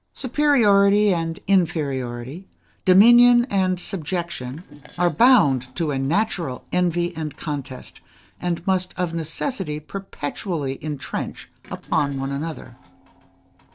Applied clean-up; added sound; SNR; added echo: neural separator model SepFormer DNS4.